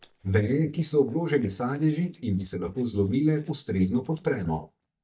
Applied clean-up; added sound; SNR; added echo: neural mask model DeepFilterNet 3.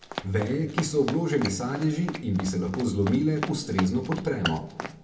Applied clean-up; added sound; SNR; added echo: none; Run; 10 dB; reverberation time 0.2 s.